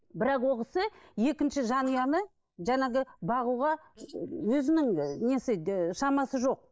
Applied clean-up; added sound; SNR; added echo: neural mask model Resemble Enhance denoiser.